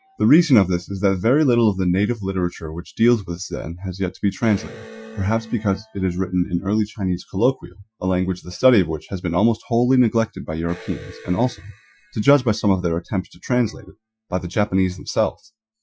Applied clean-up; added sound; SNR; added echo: classical method Wiener filter.